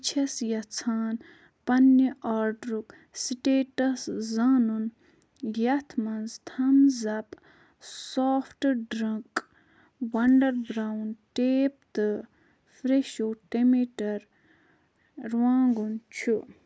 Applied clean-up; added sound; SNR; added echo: neural mask model Resemble Enhance denoiser.